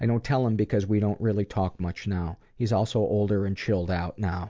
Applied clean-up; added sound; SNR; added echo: none; none; none; none.